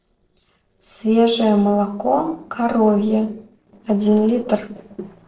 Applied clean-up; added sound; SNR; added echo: neural separator model SepFormer DNS4.